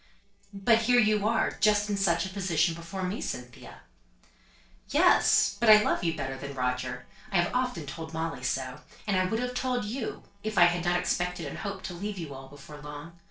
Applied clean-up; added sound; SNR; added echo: neural separator model SepFormer DNS4.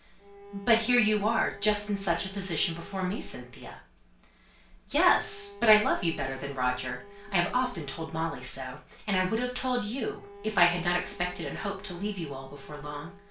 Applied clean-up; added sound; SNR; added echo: none; Bowed string instrument; 20 dB; reverberation time 0.3 s.